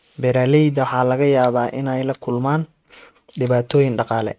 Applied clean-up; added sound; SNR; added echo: neural mask model RNNoise.